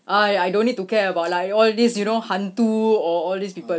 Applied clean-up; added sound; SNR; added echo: none; none; none; none.